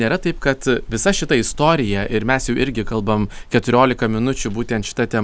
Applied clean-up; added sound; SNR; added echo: none; Rain; 12 dB; none.